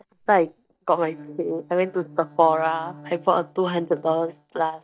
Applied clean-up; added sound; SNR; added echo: neural mask model DeepFilterNet 3.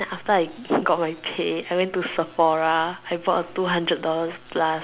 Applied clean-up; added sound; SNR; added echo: none; none; none; none.